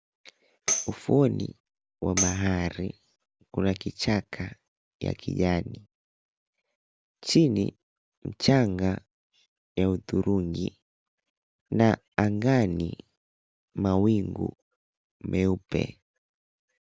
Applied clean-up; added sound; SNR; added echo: none; Tambourine; 6 dB; none.